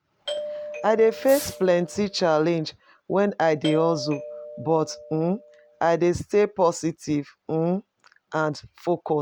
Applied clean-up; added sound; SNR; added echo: none; Doorbell + Fireworks; 12 dB; none.